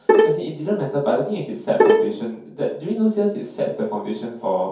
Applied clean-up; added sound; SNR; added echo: none; Bowed string instrument; -4 dB; reverberation time 0.6 s.